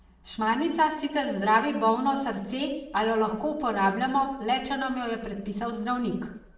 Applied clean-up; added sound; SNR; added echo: none; none; none; reverberation time 0.7 s.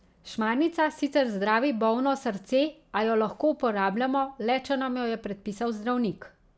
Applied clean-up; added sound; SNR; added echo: none; none; none; none.